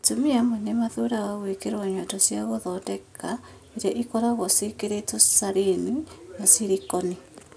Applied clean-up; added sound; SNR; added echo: none; none; none; none.